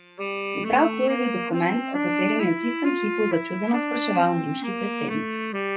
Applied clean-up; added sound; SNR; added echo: classical method WPE with log-MMSE.